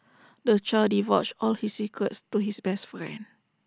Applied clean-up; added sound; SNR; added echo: none; none; none; none.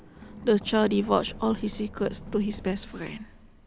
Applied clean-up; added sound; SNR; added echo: none; Run; 14 dB; none.